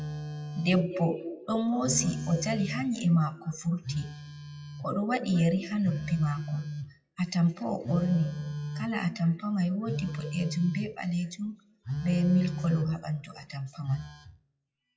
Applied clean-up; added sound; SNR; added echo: classical method WPE with log-MMSE.